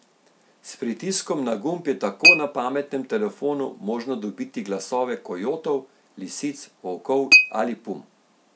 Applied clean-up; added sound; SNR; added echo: none; Chink, clink; -1 dB; none.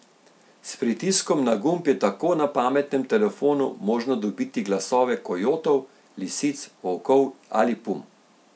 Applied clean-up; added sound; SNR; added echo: none; none; none; none.